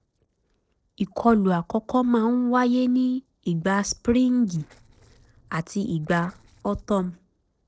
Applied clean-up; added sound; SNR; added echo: neural separator model SepFormer DNS4.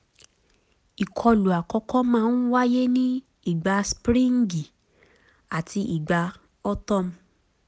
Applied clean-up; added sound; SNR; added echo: none; none; none; none.